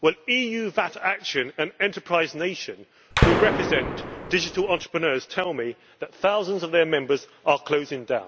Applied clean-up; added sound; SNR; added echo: none; Gunshot, gunfire; -1 dB; none.